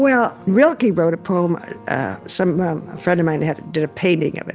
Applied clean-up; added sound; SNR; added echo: none; none; none; none.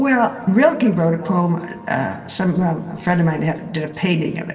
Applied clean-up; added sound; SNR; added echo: none; Brass instrument; 18 dB; reverberation time 1.8 s.